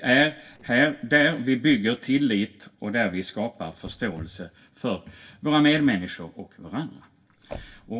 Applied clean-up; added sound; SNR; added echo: neural separator model SepFormer DNS4.